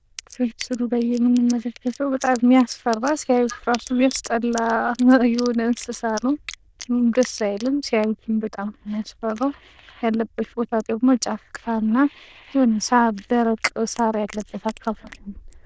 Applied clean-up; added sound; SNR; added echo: neural diffusion model UNIVERSE++.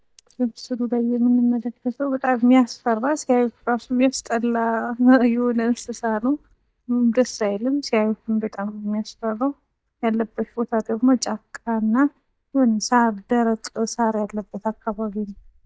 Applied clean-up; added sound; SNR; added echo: neural mask model DeepFilterNet 3.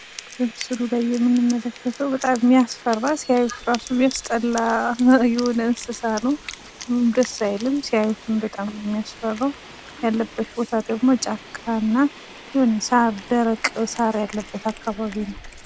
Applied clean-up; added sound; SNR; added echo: none; Wind instrument, woodwind instrument + Subway, metro, underground; 18 dB; none.